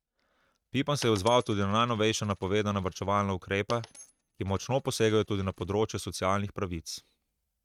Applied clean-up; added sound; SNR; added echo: neural mask model RNNoise.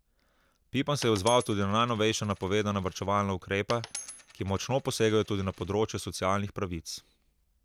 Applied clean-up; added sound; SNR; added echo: none; Coin (dropping); 17 dB; none.